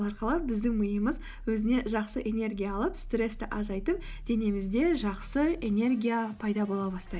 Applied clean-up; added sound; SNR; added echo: none; Growling; 12 dB; none.